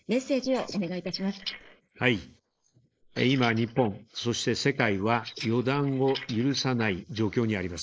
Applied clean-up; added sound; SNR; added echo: neural mask model Resemble Enhance denoiser.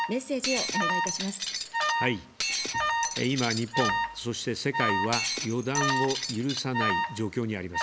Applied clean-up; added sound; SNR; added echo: none; Shatter + Alarm; -1 dB; none.